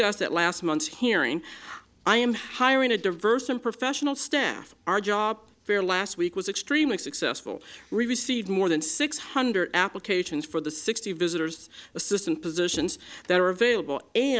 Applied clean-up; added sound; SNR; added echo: none; none; none; none.